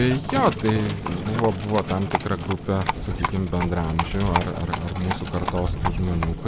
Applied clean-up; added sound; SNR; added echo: none; Livestock, farm animals, working animals; 3 dB; none.